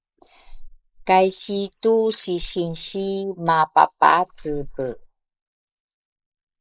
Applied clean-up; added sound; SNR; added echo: neural mask model Resemble Enhance denoiser.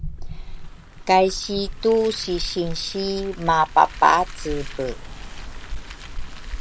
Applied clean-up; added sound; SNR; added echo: none; Car; 9 dB; none.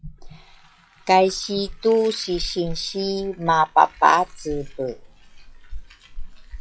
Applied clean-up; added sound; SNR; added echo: classical method log-MMSE.